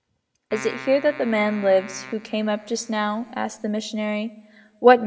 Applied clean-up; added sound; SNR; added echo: none; Keyboard (musical); 17 dB; reverberation time 1.0 s.